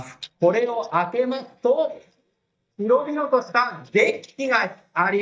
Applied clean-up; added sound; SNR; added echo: neural mask model DeepFilterNet 3.